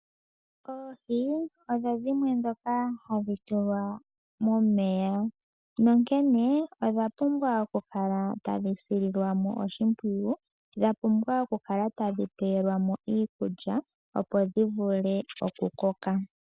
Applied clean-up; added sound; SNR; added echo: none; none; none; none.